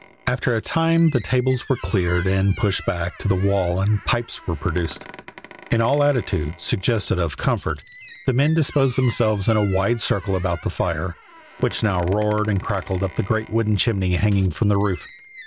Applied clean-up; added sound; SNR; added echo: none; Squeak; 20 dB; none.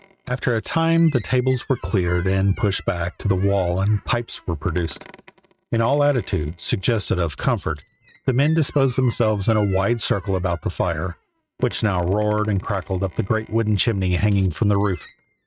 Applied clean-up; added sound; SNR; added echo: neural mask model RNNoise.